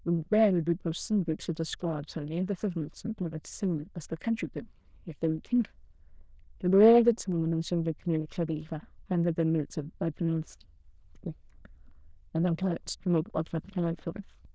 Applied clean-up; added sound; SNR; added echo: neural diffusion model UNIVERSE++.